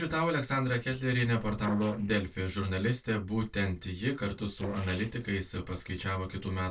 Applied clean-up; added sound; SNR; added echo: neural separator model SepFormer DNS4.